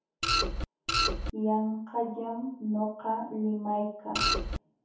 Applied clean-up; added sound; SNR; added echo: none; Printer; -5 dB; reverberation time 0.6 s.